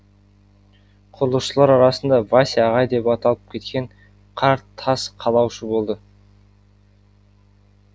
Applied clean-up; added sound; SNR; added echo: none; none; none; none.